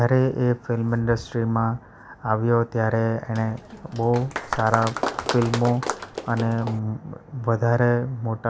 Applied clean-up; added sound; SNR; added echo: none; Applause; 8 dB; none.